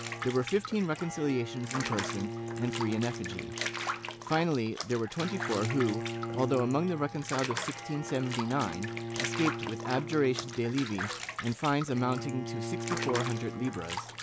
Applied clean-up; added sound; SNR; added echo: none; Bathtub (filling or washing) / Water + Bowed string instrument; 5 dB; none.